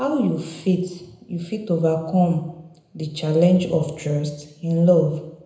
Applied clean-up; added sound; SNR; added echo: none; none; none; reverberation time 0.8 s.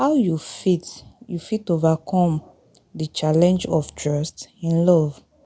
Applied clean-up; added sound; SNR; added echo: none; none; none; none.